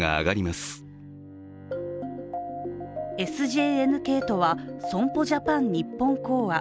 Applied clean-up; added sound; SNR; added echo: none; Bowed string instrument; 17 dB; none.